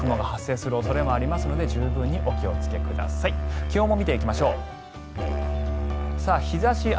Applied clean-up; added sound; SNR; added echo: none; Musical instrument; 0 dB; none.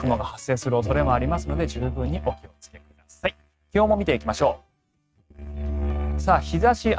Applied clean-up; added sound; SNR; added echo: neural mask model RNNoise.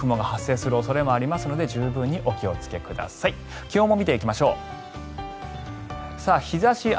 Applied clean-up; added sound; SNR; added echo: none; none; none; none.